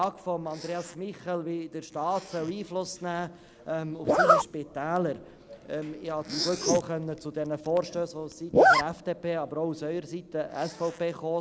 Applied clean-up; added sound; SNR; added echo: none; Zipper (clothing); -1 dB; none.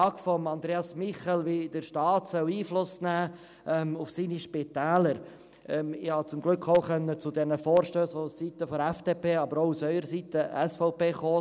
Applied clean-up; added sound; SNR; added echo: none; none; none; none.